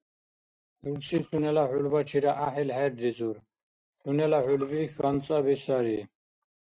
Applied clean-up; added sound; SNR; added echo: neural mask model RNNoise.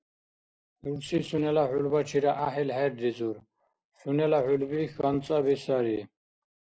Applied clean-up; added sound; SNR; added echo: neural separator model SepFormer DNS4.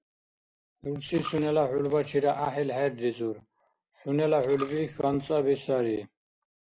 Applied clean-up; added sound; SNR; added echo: none; Coin (dropping); 19 dB; none.